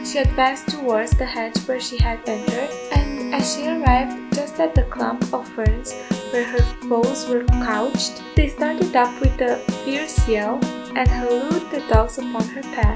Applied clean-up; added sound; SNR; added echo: none; Keyboard (musical); -1 dB; none.